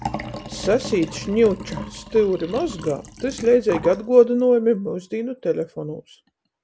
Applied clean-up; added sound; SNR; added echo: none; Liquid; 14 dB; none.